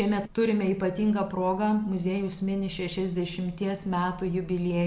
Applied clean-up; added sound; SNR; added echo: none; none; none; none.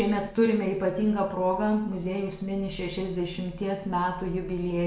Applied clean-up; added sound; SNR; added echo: none; none; none; reverberation time 0.6 s.